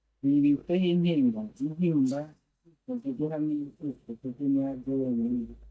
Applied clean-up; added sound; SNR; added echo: neural mask model DeepFilterNet 3.